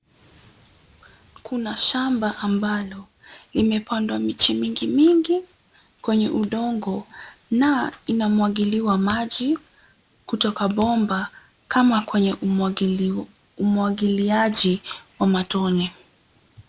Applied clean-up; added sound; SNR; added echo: none; none; none; none.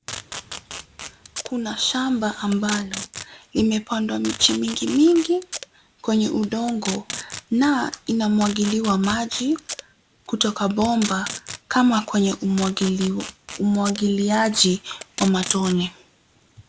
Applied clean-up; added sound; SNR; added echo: none; Packing tape, duct tape; 14 dB; none.